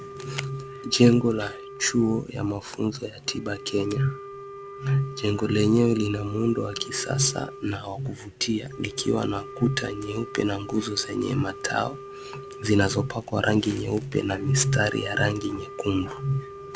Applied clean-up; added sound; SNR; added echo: none; Wind instrument, woodwind instrument; 15 dB; none.